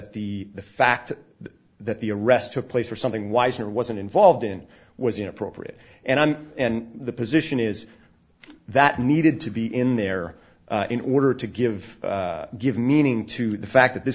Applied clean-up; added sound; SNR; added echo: none; none; none; none.